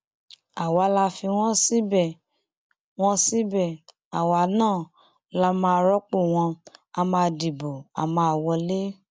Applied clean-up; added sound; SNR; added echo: none; none; none; none.